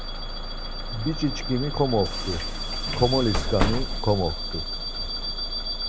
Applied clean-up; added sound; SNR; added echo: none; Bus / Alarm; 0 dB; none.